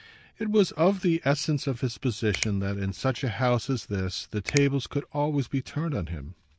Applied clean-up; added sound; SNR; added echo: none; Finger snapping; 13 dB; none.